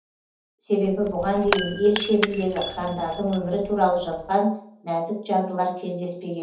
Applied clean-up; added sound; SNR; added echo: none; Shatter / Crushing; 9 dB; reverberation time 0.6 s.